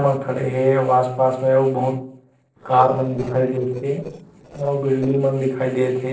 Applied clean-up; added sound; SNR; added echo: neural separator model SepFormer DNS4.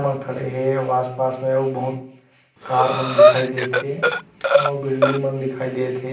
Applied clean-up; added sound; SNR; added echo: none; Breathing; -4 dB; reverberation time 0.6 s.